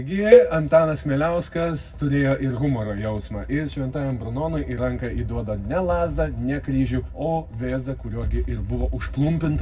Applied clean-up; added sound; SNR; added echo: none; Cowbell; -3 dB; reverberation time 0.4 s.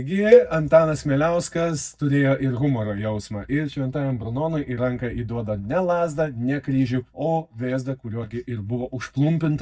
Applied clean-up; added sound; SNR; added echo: neural mask model DeepFilterNet 3.